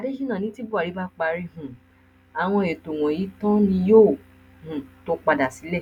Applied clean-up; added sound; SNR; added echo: none; none; none; none.